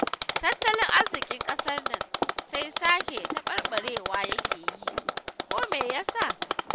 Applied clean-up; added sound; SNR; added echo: none; Mechanisms; 0 dB; none.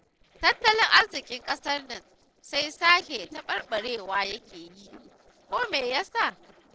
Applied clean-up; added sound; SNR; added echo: neural separator model SepFormer DNS4.